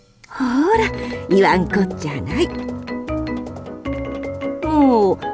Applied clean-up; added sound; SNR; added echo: none; none; none; none.